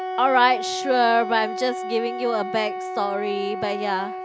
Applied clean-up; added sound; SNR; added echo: none; Wind instrument, woodwind instrument; 6 dB; none.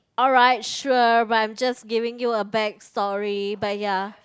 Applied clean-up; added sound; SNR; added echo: none; none; none; none.